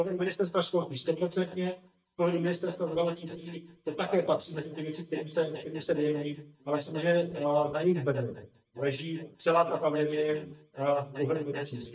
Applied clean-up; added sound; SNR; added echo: neural mask model DeepFilterNet 3.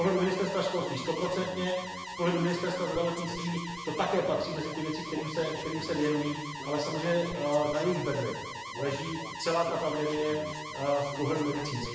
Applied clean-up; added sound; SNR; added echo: none; Alarm; 8 dB; reverberation time 0.9 s.